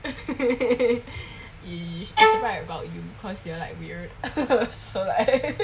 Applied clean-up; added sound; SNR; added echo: none; Bowed string instrument; -5 dB; none.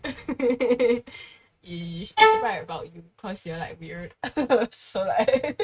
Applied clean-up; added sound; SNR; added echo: neural mask model RNNoise.